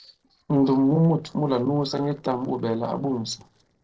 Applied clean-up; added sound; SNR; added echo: neural separator model SepFormer DNS4.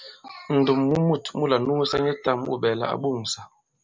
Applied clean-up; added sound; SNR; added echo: none; none; none; none.